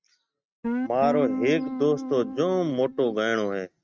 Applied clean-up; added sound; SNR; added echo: neural mask model RNNoise.